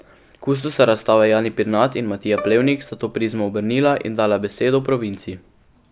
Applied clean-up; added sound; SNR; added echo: none; Bowed string instrument; 18 dB; none.